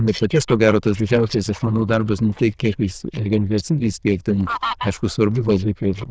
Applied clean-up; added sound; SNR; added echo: neural diffusion model UNIVERSE++.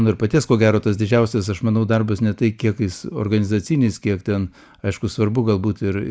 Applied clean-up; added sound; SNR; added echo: none; none; none; none.